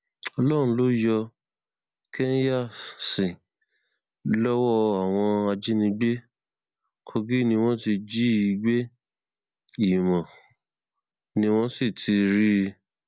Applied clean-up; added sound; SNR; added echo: none; none; none; none.